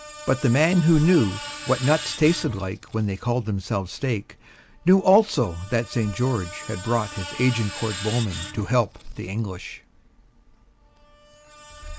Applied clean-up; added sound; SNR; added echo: none; Screech; 15 dB; none.